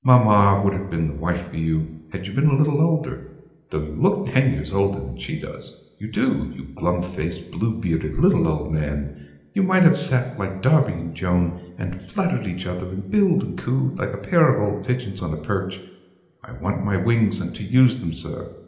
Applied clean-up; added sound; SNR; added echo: none; none; none; reverberation time 0.8 s.